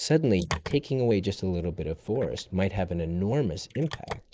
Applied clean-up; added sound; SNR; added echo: neural mask model Resemble Enhance denoiser.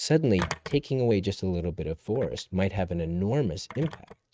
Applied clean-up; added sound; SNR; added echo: neural mask model RNNoise.